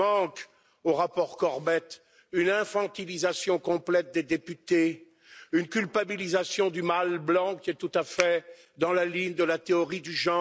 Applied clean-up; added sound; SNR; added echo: neural mask model Resemble Enhance denoiser.